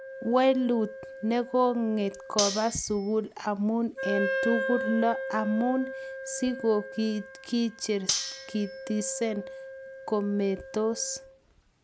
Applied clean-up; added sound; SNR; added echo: none; Cutlery, silverware + Wind instrument, woodwind instrument; 7 dB; none.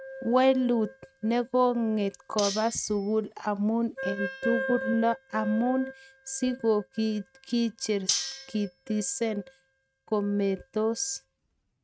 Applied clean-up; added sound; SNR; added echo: neural mask model RNNoise.